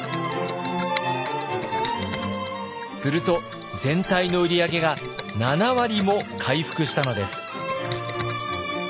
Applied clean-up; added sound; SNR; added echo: none; Computer keyboard; 11 dB; none.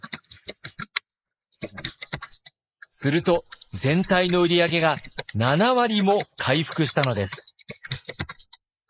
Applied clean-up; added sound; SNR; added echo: neural mask model Resemble Enhance denoiser.